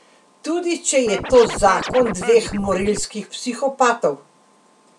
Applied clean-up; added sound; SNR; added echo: none; Scratching (performance technique); 9 dB; none.